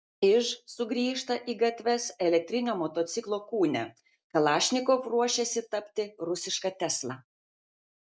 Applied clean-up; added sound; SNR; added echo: none; none; none; none.